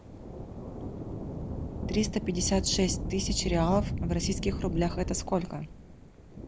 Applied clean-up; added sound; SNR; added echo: none; Thunder / Rain; 3 dB; none.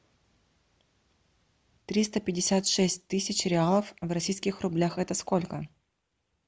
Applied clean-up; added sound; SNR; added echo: none; none; none; none.